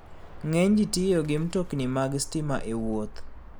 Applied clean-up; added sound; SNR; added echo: none; Bird; 11 dB; none.